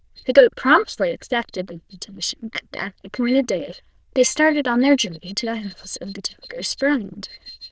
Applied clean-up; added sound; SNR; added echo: neural diffusion model UNIVERSE++.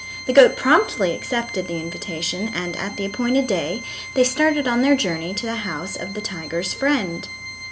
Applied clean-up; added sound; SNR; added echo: none; Organ; 12 dB; none.